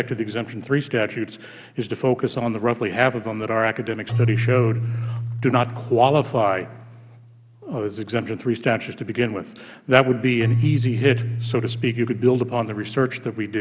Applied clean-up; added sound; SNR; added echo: none; Keyboard (musical); 6 dB; none.